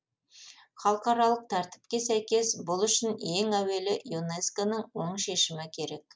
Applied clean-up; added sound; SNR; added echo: none; none; none; none.